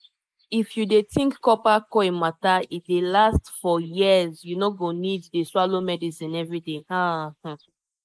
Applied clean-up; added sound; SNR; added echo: neural mask model Resemble Enhance denoiser.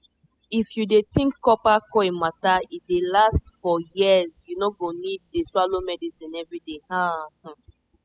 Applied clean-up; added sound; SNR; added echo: classical method spectral subtraction.